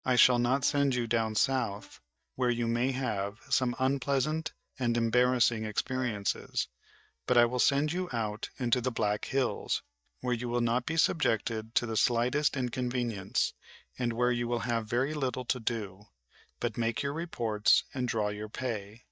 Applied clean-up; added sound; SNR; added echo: neural mask model DeepFilterNet 3.